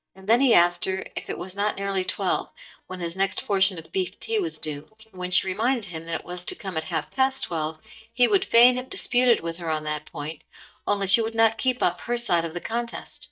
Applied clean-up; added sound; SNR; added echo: neural mask model DeepFilterNet 3.